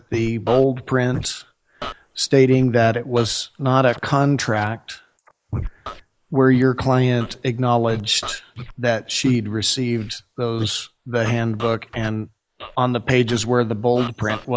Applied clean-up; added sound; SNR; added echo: neural mask model Resemble Enhance denoiser.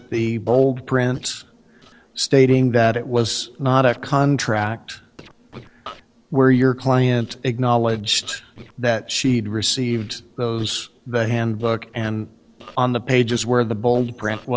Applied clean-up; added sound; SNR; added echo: neural separator model SepFormer DNS4.